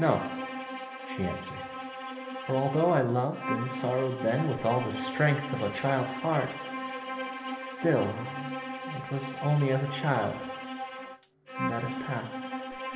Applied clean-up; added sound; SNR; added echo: none; Bowed string instrument; 6 dB; reverberation time 1.0 s.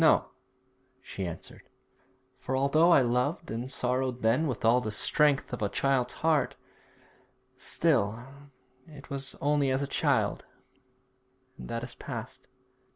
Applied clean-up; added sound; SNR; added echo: none; none; none; none.